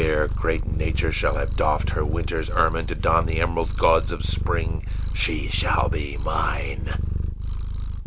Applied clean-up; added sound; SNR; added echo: none; Purr; -1 dB; none.